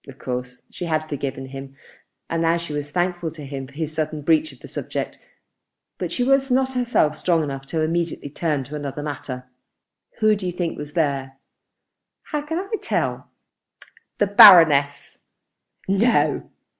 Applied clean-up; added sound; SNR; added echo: none; none; none; none.